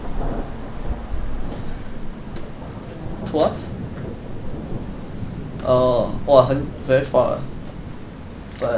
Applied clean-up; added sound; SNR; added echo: none; Thunder; 4 dB; none.